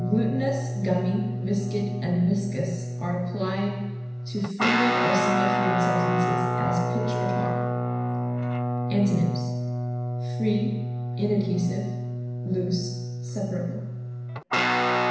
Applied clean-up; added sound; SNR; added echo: none; Guitar; -1 dB; reverberation time 1.0 s.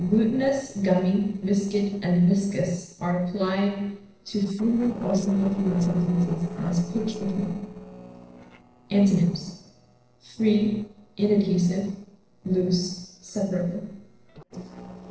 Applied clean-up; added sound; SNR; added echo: neural separator model SepFormer DNS4.